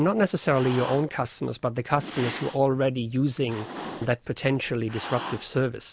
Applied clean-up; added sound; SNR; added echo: none; Cat; 14 dB; none.